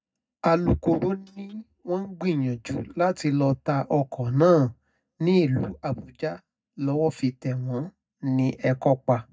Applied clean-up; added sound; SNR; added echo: neural mask model DeepFilterNet 3.